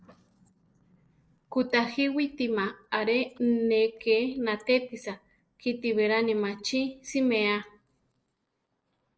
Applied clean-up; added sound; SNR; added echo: neural mask model Resemble Enhance denoiser.